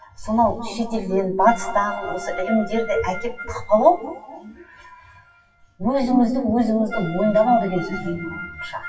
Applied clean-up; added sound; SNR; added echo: classical method WPE with log-MMSE.